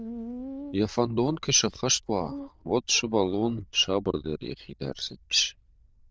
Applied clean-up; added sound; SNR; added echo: neural diffusion model UNIVERSE++.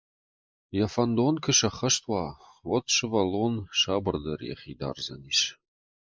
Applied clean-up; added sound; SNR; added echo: neural mask model Resemble Enhance denoiser.